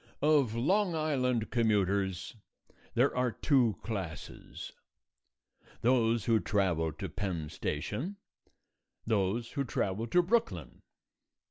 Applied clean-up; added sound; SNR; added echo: none; none; none; none.